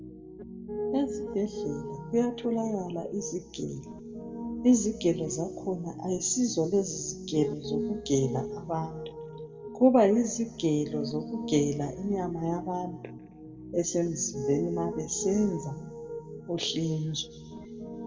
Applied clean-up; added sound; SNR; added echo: none; Piano; 9 dB; reverberation time 1.3 s.